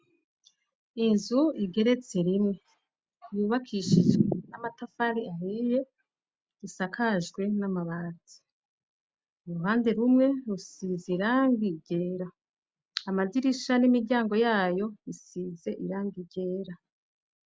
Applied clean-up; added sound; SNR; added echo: none; none; none; none.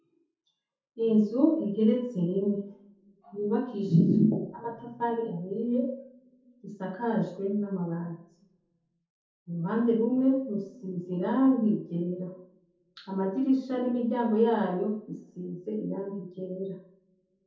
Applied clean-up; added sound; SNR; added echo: none; none; none; reverberation time 0.6 s.